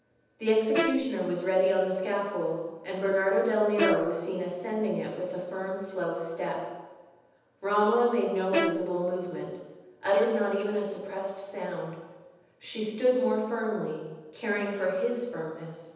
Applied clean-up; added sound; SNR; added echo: none; Bowed string instrument; 5 dB; reverberation time 1.1 s.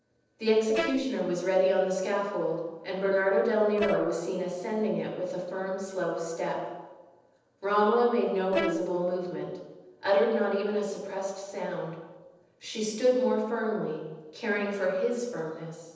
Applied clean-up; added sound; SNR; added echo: neural separator model SepFormer DNS4.